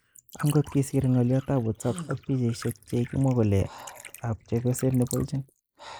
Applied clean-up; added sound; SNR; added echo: neural mask model Resemble Enhance denoiser.